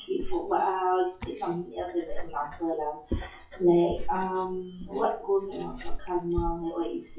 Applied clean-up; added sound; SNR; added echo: classical method WPE with log-MMSE.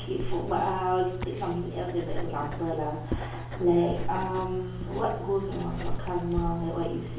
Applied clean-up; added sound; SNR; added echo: none; Writing; 4 dB; reverberation time 0.7 s.